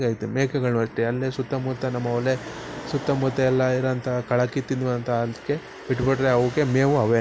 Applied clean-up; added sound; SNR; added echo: none; none; none; none.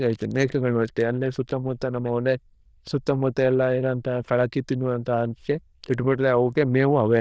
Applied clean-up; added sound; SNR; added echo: neural diffusion model UNIVERSE++.